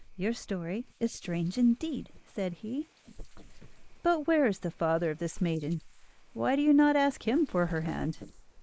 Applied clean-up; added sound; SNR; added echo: neural mask model Resemble Enhance denoiser.